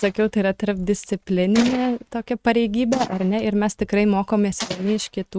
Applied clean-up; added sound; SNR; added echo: neural mask model RNNoise.